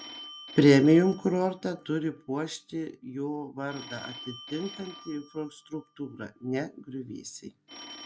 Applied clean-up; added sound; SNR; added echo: none; Telephone; 20 dB; none.